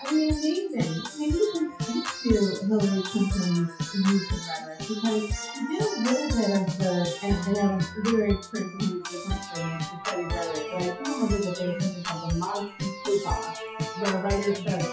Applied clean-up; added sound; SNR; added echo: classical method WPE with log-MMSE.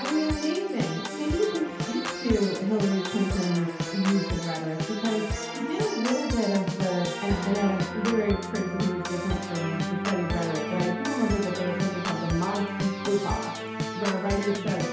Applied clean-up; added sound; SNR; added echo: none; Organ; 4 dB; reverberation time 0.8 s.